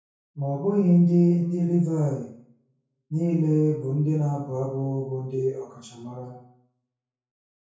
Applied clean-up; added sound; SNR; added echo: none; none; none; reverberation time 0.6 s.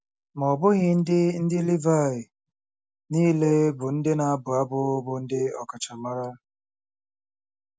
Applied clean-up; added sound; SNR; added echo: none; none; none; none.